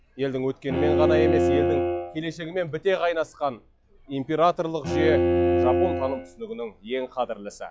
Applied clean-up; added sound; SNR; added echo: classical method log-MMSE.